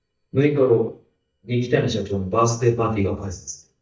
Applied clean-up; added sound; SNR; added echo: neural mask model DeepFilterNet 3.